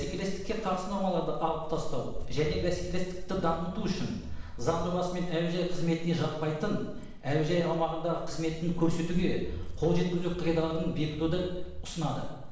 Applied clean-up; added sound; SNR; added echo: none; Walk, footsteps; 4 dB; reverberation time 0.9 s.